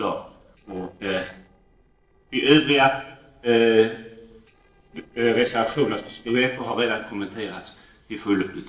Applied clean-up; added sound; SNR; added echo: neural separator model SepFormer DNS4.